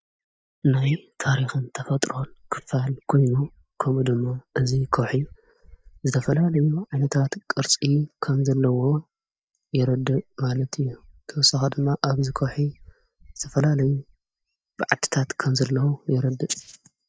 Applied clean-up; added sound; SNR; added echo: neural mask model DeepFilterNet 3.